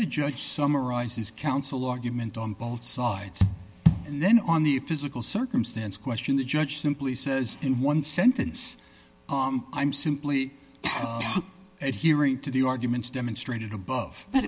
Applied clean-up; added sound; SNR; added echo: none; none; none; none.